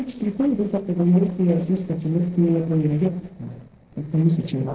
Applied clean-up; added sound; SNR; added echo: neural separator model SepFormer DNS4.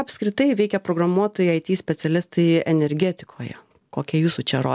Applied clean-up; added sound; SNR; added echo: none; none; none; none.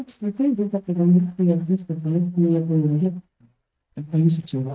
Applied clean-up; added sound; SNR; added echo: neural mask model DeepFilterNet 3.